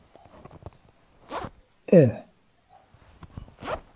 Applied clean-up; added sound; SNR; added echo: none; Zipper (clothing); 15 dB; none.